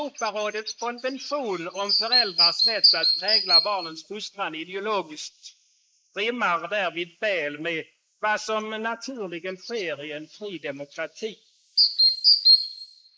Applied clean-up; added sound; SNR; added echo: neural mask model Resemble Enhance denoiser.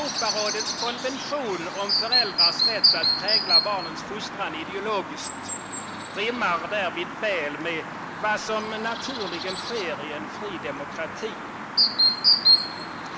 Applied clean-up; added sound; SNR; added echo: none; Chirp, tweet; -5 dB; none.